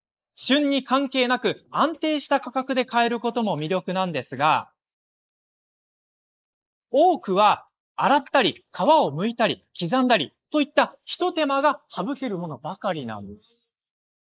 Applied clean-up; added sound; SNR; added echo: neural mask model Resemble Enhance denoiser.